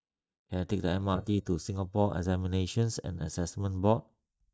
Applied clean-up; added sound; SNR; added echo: neural mask model DeepFilterNet 3.